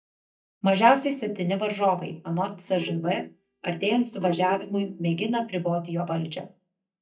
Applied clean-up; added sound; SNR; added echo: neural mask model DeepFilterNet 3.